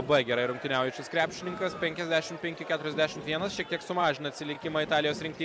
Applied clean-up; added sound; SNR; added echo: none; none; none; none.